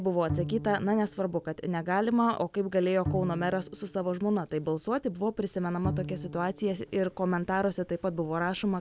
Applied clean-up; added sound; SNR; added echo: none; Bowed string instrument; 11 dB; none.